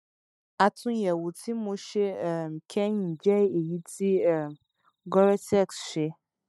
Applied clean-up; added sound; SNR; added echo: neural mask model DeepFilterNet 3.